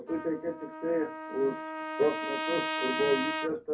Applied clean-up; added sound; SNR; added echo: none; Trumpet; 4 dB; reverberation time 0.3 s.